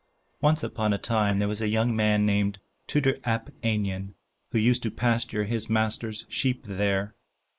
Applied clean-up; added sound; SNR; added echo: neural mask model Resemble Enhance denoiser.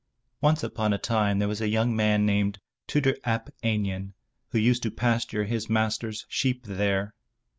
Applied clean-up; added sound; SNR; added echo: none; none; none; none.